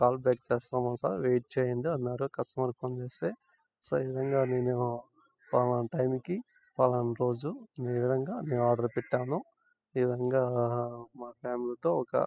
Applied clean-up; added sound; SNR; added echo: classical method spectral subtraction.